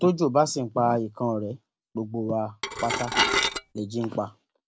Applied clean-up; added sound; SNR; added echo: none; Dishes, pots, and pans / Glass; -1 dB; none.